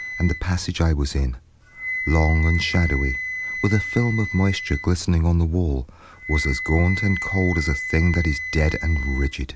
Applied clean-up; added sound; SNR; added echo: none; Wind instrument, woodwind instrument; 9 dB; none.